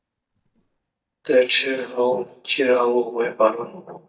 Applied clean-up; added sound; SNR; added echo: neural mask model DeepFilterNet 3.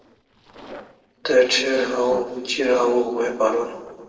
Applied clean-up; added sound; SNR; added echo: neural separator model SepFormer DNS4.